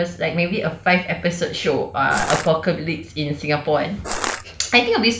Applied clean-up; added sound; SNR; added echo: none; Crushing; 4 dB; none.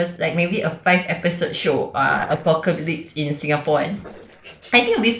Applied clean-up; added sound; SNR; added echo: neural separator model SepFormer DNS4.